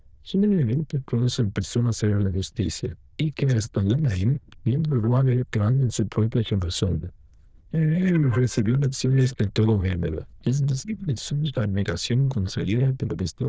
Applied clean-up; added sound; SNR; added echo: neural diffusion model UNIVERSE++.